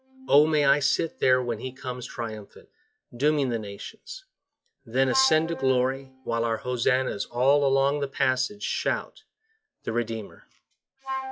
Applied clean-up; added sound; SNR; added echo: classical method log-MMSE.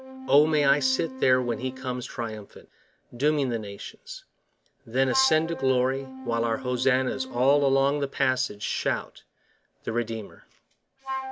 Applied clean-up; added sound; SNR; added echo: none; Wind instrument, woodwind instrument; 13 dB; none.